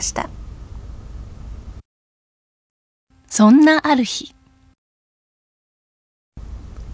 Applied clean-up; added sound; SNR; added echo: none; none; none; none.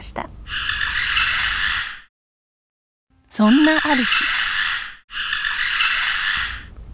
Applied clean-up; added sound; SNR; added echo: none; Animal; -3 dB; none.